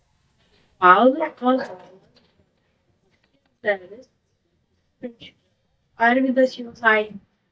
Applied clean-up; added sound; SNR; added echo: neural mask model DeepFilterNet 3.